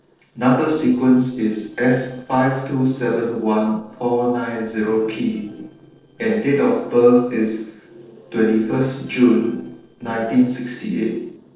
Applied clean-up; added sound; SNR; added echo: neural separator model SepFormer DNS4.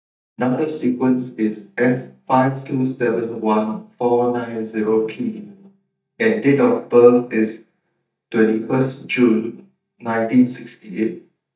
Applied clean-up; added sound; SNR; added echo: neural mask model DeepFilterNet 3.